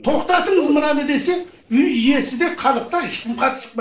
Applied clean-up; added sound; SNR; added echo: neural separator model SepFormer DNS4.